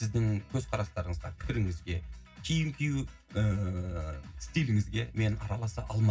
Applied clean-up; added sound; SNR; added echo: none; none; none; reverberation time 0.4 s.